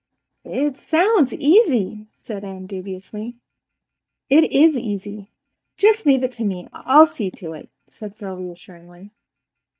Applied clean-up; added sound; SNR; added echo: neural mask model DeepFilterNet 3.